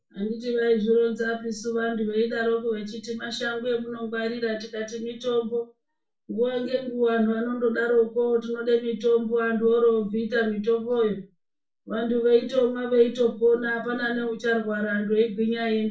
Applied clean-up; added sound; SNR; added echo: none; none; none; reverberation time 0.3 s.